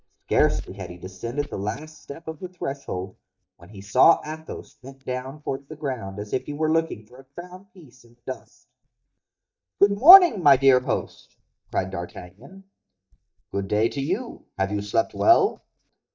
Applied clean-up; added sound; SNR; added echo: neural mask model DeepFilterNet 3.